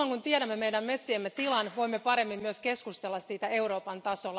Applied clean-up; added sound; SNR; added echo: none; none; none; none.